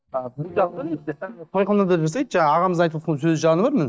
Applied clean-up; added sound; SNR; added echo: neural mask model DeepFilterNet 3.